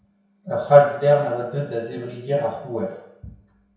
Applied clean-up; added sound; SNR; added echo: none; none; none; reverberation time 0.7 s.